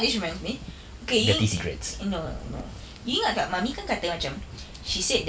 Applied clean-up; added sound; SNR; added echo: none; Waves, surf; 18 dB; none.